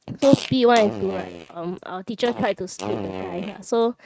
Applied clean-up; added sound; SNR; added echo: neural mask model RNNoise.